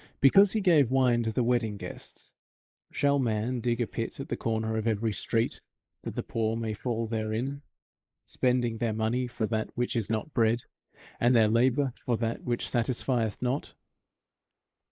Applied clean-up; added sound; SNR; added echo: neural mask model Resemble Enhance denoiser.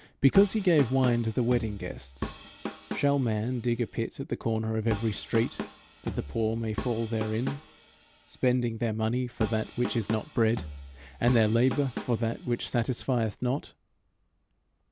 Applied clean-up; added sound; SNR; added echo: none; Drum kit; 11 dB; none.